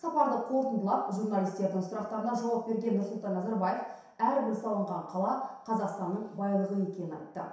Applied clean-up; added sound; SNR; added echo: none; none; none; reverberation time 0.7 s.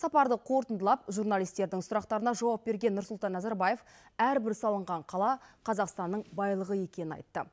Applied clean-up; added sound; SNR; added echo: none; none; none; none.